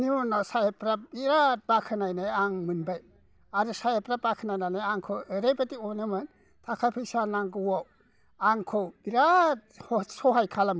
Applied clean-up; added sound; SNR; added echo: none; none; none; none.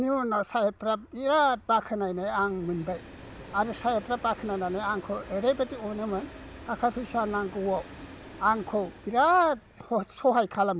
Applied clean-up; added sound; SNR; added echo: none; Train; 18 dB; none.